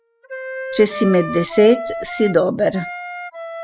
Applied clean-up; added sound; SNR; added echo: classical method spectral subtraction.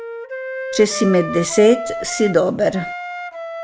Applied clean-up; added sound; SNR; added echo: none; Wind instrument, woodwind instrument; 9 dB; none.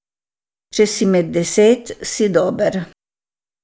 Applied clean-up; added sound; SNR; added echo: none; none; none; none.